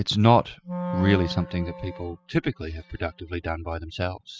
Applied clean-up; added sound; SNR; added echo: classical method spectral subtraction.